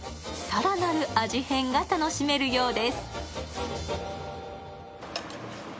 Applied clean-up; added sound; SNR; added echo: none; none; none; none.